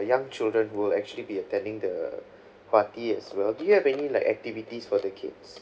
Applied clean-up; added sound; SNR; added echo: none; none; none; none.